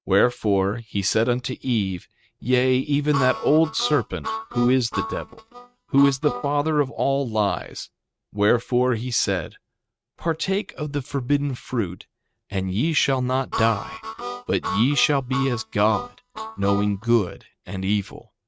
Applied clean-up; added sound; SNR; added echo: neural mask model RNNoise.